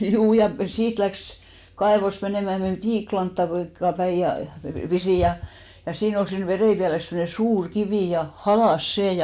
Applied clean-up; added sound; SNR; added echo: none; none; none; none.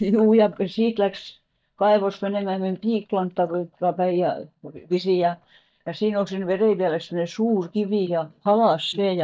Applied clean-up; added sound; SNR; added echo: neural mask model DeepFilterNet 3.